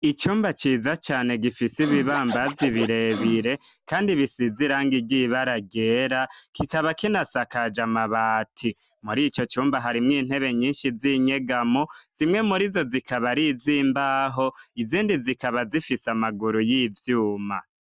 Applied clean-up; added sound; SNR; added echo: none; Scratching (performance technique); 10 dB; none.